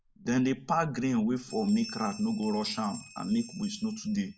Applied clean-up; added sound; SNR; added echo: none; Bell; 19 dB; none.